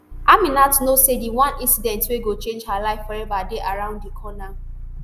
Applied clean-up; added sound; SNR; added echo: none; Idling / Car; 11 dB; none.